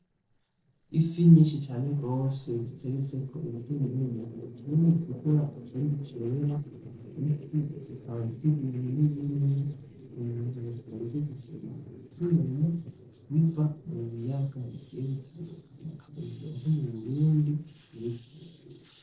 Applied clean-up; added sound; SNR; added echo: neural separator model SepFormer DNS4.